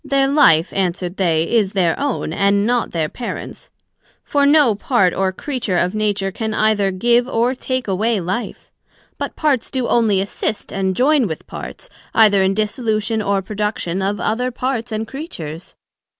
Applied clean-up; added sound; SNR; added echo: none; none; none; none.